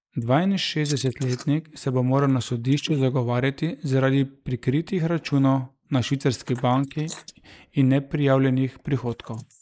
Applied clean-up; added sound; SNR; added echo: neural mask model Resemble Enhance denoiser.